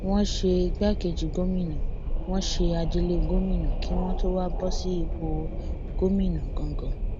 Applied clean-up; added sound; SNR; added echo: none; Wind; -1 dB; none.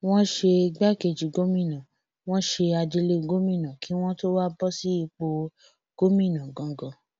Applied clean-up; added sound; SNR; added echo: none; none; none; none.